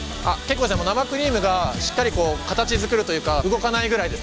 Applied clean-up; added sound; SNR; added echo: none; Tap; 13 dB; none.